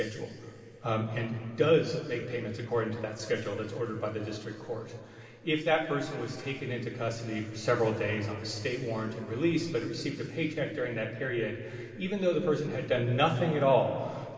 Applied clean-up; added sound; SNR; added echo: none; none; none; reverberation time 2.5 s.